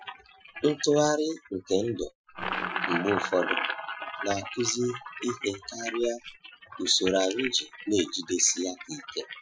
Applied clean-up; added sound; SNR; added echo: classical method Wiener filter.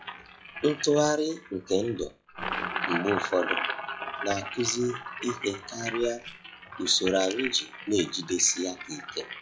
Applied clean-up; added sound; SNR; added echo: classical method log-MMSE.